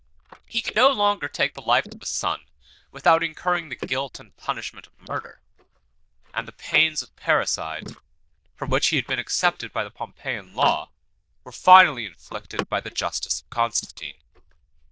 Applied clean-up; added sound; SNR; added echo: neural diffusion model UNIVERSE++.